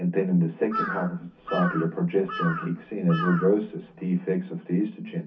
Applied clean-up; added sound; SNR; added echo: none; Bird vocalization, bird call, bird song / Crow; 8 dB; reverberation time 0.3 s.